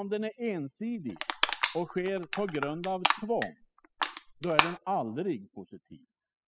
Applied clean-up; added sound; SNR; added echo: classical method spectral subtraction.